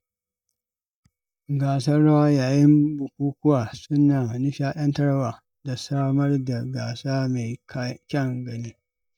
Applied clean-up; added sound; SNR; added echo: neural mask model DeepFilterNet 3.